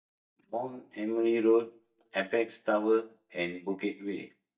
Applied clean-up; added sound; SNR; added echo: neural mask model DeepFilterNet 3.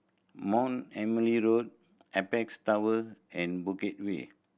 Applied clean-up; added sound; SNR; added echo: none; none; none; none.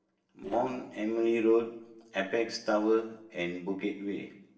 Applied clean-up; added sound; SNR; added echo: neural separator model SepFormer DNS4.